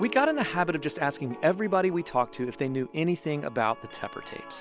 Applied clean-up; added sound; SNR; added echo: none; Guitar; 19 dB; none.